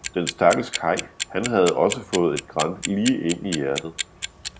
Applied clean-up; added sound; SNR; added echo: none; Clock; 9 dB; none.